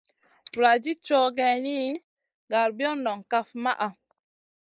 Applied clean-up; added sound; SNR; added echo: neural mask model Resemble Enhance denoiser.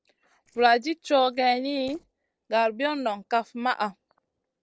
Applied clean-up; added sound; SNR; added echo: neural separator model SepFormer DNS4.